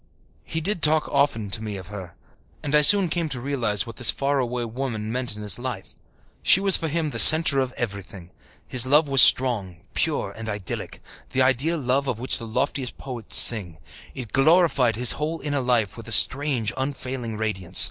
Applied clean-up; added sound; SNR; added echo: none; none; none; none.